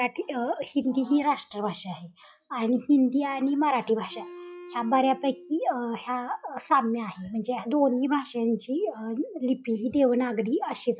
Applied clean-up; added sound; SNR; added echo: classical method log-MMSE.